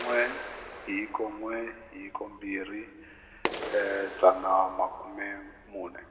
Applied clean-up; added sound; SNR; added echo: none; Clapping; 11 dB; reverberation time 1.6 s.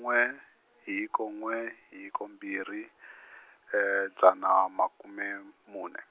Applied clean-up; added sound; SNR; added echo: none; none; none; none.